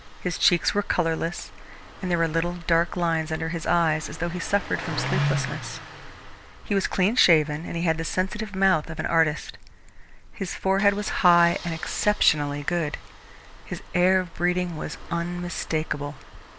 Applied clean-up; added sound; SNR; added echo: none; Engine starting; 12 dB; none.